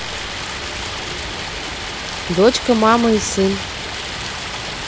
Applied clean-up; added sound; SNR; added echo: none; Stream; 6 dB; none.